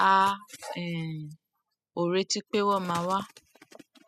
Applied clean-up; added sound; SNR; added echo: classical method spectral subtraction.